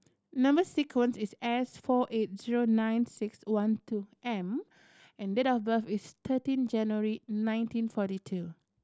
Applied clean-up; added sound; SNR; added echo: none; none; none; none.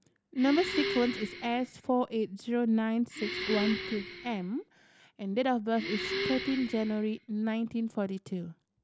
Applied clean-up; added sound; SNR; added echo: none; Breathing; 7 dB; none.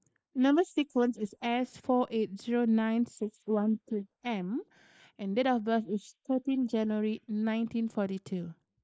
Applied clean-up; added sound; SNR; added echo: neural mask model Resemble Enhance denoiser.